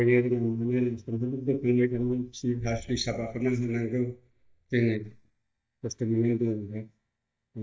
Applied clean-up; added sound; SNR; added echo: neural mask model DeepFilterNet 3.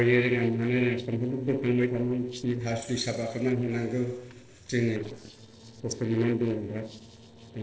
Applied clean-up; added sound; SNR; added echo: neural separator model SepFormer DNS4.